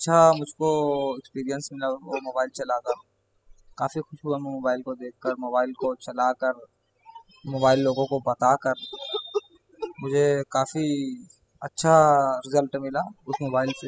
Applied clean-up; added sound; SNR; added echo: classical method spectral subtraction.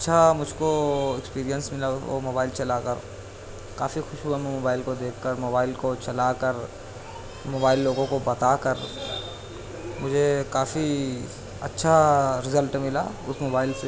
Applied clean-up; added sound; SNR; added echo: none; none; none; none.